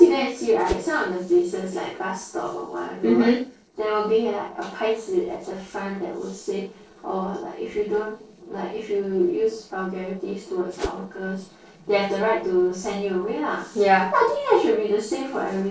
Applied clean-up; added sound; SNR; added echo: neural separator model SepFormer DNS4.